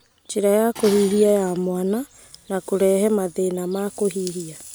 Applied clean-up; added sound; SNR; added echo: none; Dishes, pots, and pans; 19 dB; none.